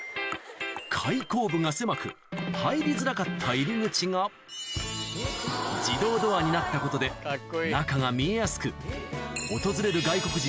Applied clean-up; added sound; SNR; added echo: none; none; none; none.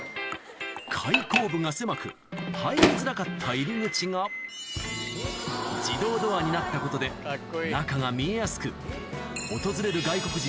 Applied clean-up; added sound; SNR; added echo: none; Microwave oven; 5 dB; none.